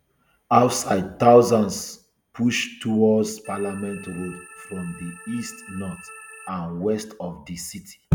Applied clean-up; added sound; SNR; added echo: none; Organ; 19 dB; none.